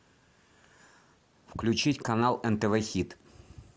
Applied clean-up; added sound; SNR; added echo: none; none; none; none.